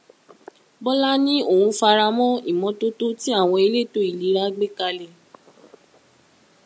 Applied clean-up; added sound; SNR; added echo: none; none; none; none.